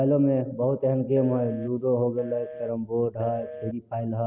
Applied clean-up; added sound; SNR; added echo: none; Telephone; 15 dB; none.